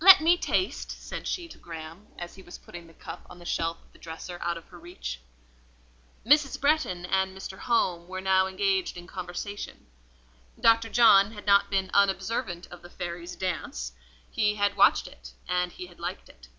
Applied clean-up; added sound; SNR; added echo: none; none; none; none.